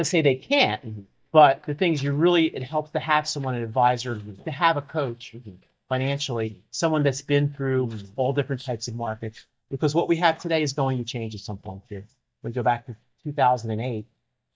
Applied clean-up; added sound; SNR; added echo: neural mask model DeepFilterNet 3.